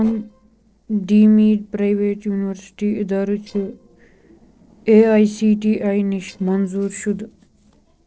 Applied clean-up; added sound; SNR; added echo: neural separator model SepFormer DNS4.